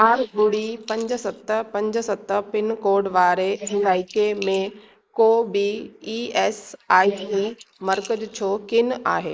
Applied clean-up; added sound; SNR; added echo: neural mask model Resemble Enhance denoiser.